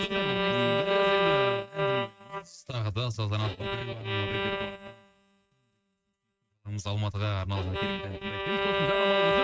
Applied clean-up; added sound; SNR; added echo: neural mask model RNNoise.